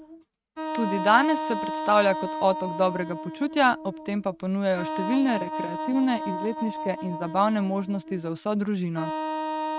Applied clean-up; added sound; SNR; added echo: neural mask model RNNoise.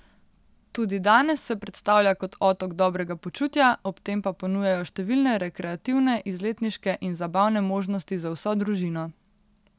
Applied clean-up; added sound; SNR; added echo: none; none; none; none.